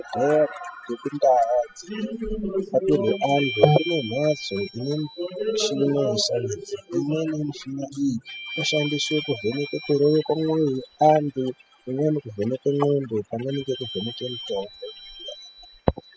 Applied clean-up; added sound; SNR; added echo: classical method spectral subtraction.